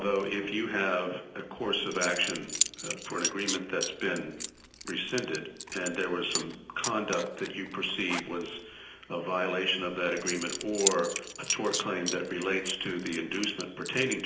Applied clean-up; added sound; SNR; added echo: none; Coin (dropping) / Zipper (clothing); 6 dB; reverberation time 0.8 s.